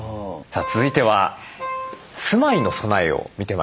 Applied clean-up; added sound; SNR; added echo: none; Wind instrument, woodwind instrument; 10 dB; none.